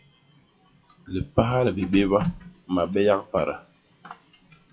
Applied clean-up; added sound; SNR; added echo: classical method WPE with log-MMSE.